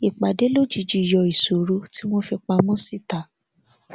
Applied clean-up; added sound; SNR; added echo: none; none; none; none.